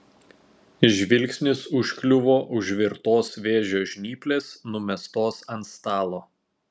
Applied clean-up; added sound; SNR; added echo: none; none; none; none.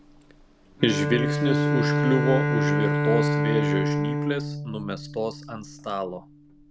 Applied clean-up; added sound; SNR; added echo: none; Bowed string instrument; -3 dB; none.